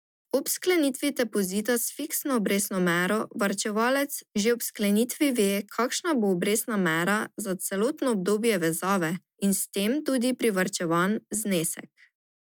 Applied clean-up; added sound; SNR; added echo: none; none; none; none.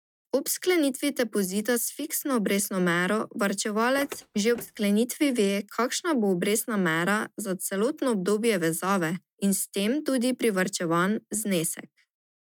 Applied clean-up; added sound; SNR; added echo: neural mask model RNNoise.